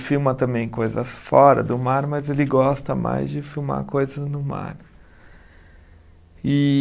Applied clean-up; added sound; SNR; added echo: none; none; none; none.